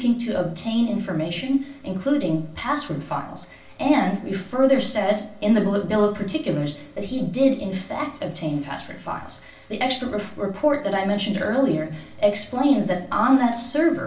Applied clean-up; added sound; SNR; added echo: none; none; none; reverberation time 0.3 s.